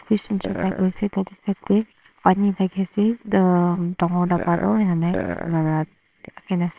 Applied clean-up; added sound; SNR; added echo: neural separator model SepFormer WHAMR!.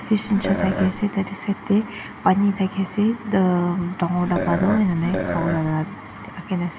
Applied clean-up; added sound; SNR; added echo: none; Burping, eructation; 5 dB; reverberation time 0.8 s.